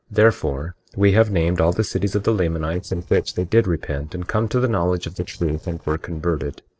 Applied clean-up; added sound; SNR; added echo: neural separator model SepFormer DNS4.